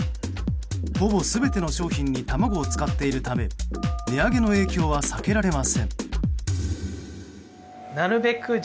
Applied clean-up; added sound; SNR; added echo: none; Telephone; 19 dB; none.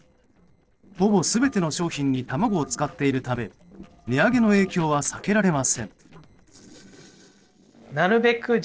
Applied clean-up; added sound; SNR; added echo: neural separator model SepFormer DNS4.